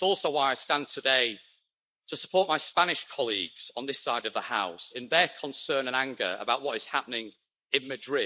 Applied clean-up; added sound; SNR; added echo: neural mask model Resemble Enhance denoiser.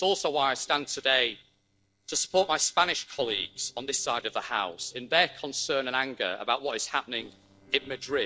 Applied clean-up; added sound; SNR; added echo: neural separator model SepFormer DNS4.